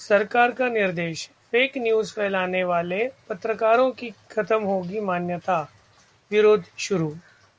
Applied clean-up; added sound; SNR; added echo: none; none; none; none.